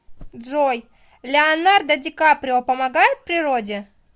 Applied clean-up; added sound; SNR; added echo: none; none; none; none.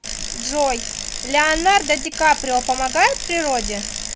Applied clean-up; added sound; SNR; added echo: none; Bicycle; 7 dB; none.